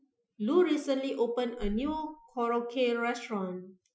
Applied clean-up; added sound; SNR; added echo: classical method Wiener filter.